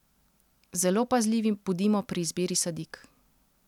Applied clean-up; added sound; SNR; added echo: none; none; none; none.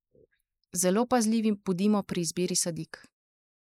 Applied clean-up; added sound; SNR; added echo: neural mask model Resemble Enhance denoiser.